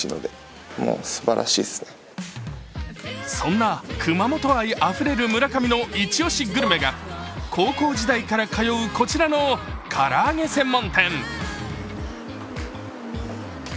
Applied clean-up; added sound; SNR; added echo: none; none; none; none.